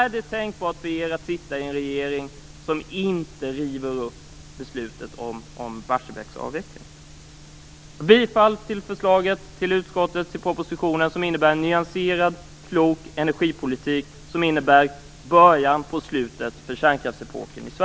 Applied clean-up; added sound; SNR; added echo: none; none; none; none.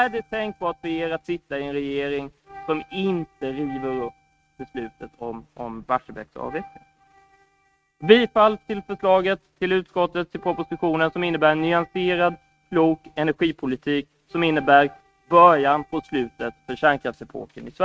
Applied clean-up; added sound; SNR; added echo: neural mask model RNNoise.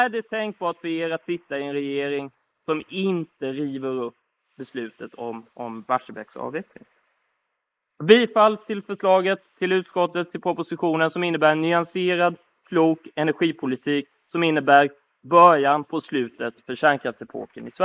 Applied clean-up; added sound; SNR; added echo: neural mask model Resemble Enhance denoiser.